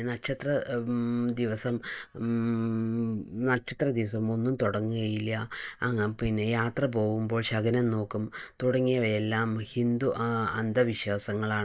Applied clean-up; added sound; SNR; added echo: neural mask model DeepFilterNet 3.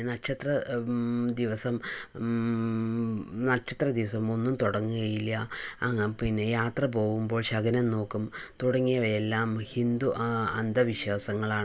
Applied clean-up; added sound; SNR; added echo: none; none; none; none.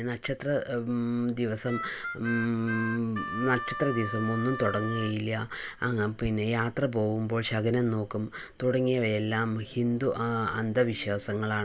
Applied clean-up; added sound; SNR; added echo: none; Harmonica; 8 dB; none.